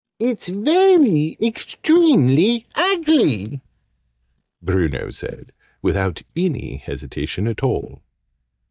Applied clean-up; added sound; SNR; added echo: neural mask model DeepFilterNet 3.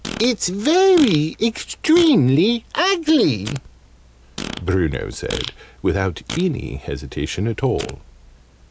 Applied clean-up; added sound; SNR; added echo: none; Fart; 15 dB; none.